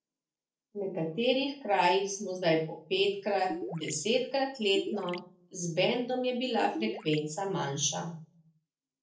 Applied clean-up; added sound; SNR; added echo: neural separator model SepFormer DNS4.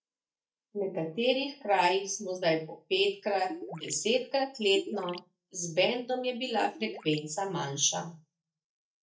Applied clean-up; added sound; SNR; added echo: neural mask model DeepFilterNet 3.